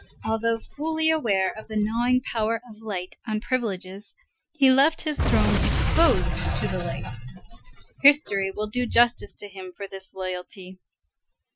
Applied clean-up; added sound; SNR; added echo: classical method Wiener filter.